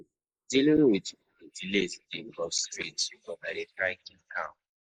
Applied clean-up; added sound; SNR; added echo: neural mask model Resemble Enhance denoiser.